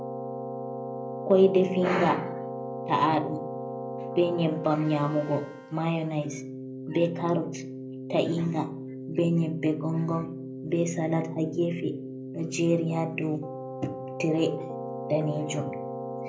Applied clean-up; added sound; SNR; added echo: none; Keyboard (musical); 8 dB; reverberation time 0.5 s.